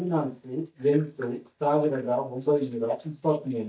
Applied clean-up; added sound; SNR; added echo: neural mask model DeepFilterNet 3.